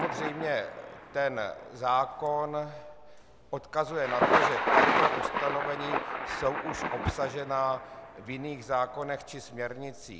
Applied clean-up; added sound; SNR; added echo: none; Thunder; -1 dB; none.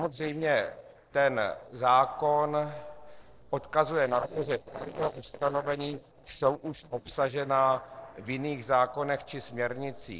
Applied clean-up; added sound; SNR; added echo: neural separator model SepFormer DNS4.